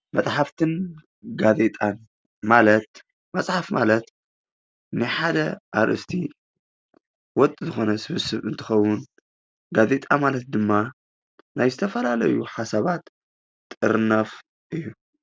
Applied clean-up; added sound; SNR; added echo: none; none; none; none.